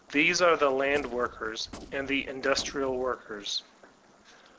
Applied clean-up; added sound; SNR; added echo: none; Gunshot, gunfire; 17 dB; none.